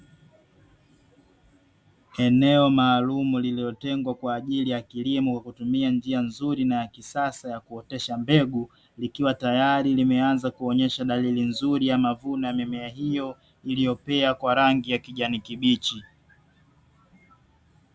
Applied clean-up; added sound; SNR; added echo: none; none; none; none.